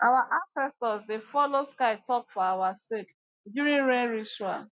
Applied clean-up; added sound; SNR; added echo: none; none; none; none.